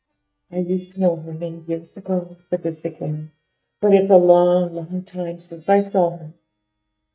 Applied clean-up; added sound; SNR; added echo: neural mask model DeepFilterNet 3.